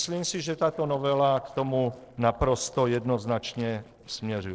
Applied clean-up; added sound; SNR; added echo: neural separator model SepFormer DNS4.